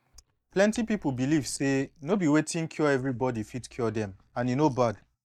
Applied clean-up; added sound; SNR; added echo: neural mask model DeepFilterNet 3.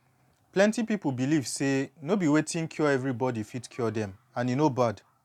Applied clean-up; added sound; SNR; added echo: none; none; none; none.